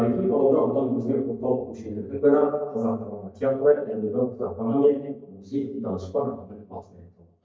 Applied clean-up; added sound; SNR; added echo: neural mask model DeepFilterNet 3.